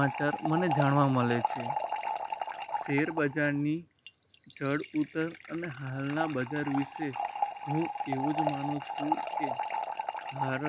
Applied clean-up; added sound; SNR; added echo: none; Fill (with liquid) / Trickle, dribble; 3 dB; none.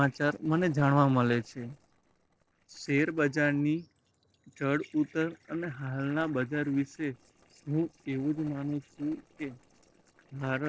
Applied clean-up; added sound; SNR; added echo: neural separator model SepFormer DNS4.